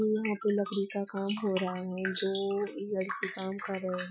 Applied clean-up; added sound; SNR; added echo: classical method Wiener filter.